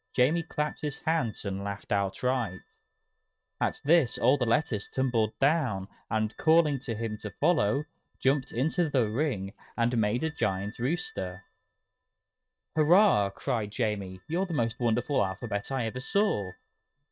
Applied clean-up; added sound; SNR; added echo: neural mask model RNNoise.